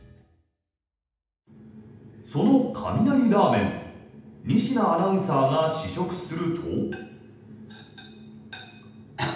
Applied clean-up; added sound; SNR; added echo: none; none; none; reverberation time 0.8 s.